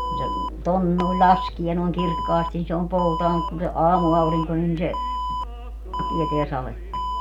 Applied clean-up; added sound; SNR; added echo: none; Alarm; 7 dB; none.